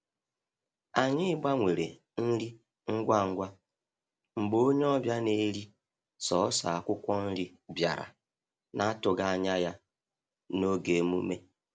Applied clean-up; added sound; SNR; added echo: none; none; none; none.